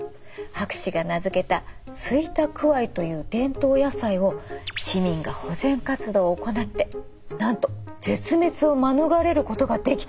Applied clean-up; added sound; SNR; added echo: none; Walk, footsteps; 14 dB; none.